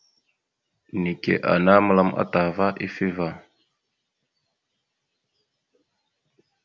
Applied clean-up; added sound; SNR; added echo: none; none; none; none.